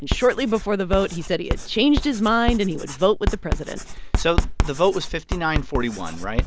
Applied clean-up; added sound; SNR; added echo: none; Writing; 3 dB; none.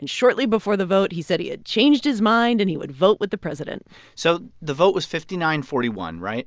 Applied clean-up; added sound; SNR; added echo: none; none; none; none.